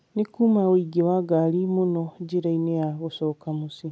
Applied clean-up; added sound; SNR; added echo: none; none; none; none.